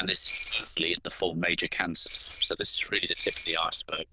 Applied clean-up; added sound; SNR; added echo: neural diffusion model UNIVERSE++.